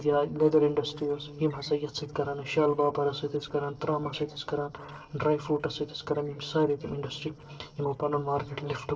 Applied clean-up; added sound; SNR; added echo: neural separator model SepFormer DNS4.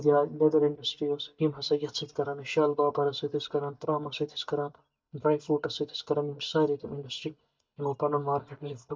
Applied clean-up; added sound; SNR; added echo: neural mask model DeepFilterNet 3.